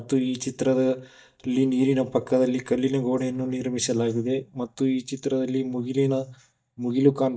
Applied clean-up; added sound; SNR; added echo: neural mask model DeepFilterNet 3.